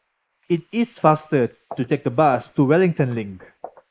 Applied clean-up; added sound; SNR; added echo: neural mask model Resemble Enhance denoiser.